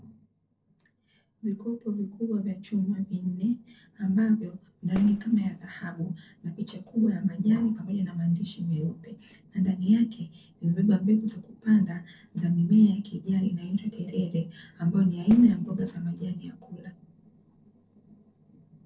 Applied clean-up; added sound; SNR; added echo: neural separator model SepFormer DNS4.